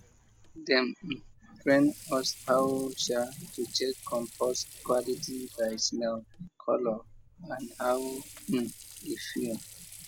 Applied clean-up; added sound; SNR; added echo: none; Sink (filling or washing) / Water; 18 dB; none.